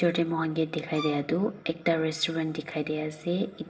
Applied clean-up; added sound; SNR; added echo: none; Bowed string instrument; 13 dB; reverberation time 0.7 s.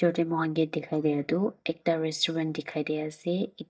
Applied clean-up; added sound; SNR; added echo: neural mask model DeepFilterNet 3.